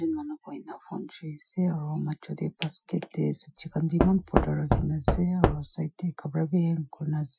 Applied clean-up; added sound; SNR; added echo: classical method Wiener filter.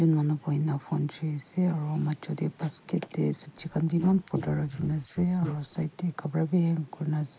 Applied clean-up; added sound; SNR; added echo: neural mask model Resemble Enhance denoiser.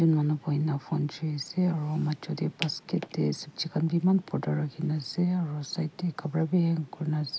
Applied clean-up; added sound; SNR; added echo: none; none; none; none.